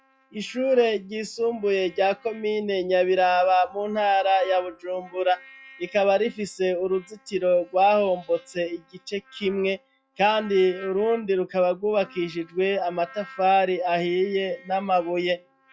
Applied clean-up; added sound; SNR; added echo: classical method log-MMSE.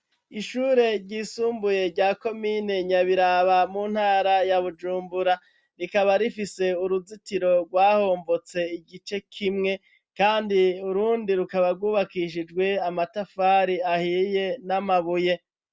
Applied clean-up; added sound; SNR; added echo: none; none; none; none.